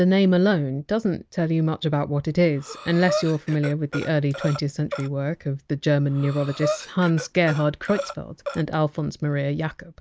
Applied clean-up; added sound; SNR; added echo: none; Breathing; 10 dB; none.